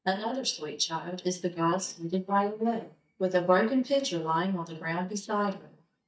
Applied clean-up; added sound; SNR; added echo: neural mask model DeepFilterNet 3.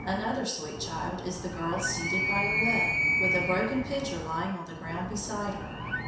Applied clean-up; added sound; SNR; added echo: none; Animal; -1 dB; reverberation time 0.7 s.